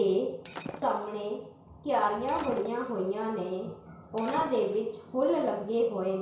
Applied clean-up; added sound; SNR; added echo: none; Shatter; 16 dB; reverberation time 0.6 s.